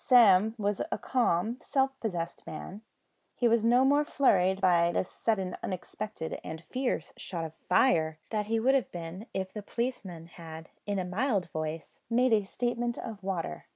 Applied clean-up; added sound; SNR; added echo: none; none; none; none.